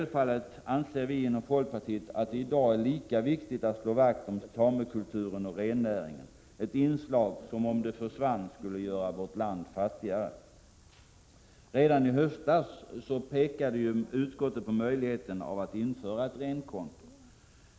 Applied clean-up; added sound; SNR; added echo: none; none; none; none.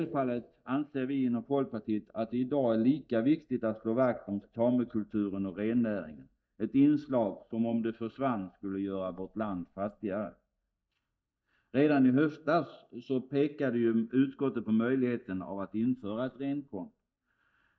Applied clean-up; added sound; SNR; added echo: neural mask model DeepFilterNet 3.